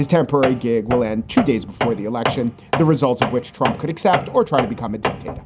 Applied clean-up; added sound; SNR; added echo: none; Tools; 6 dB; none.